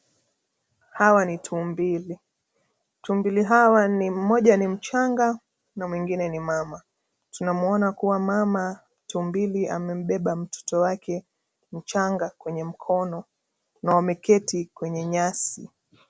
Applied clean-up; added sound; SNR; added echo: none; none; none; none.